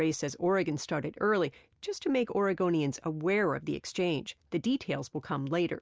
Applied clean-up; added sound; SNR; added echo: none; none; none; none.